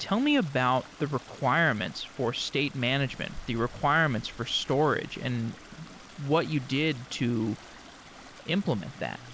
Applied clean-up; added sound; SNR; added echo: none; Stream; 18 dB; none.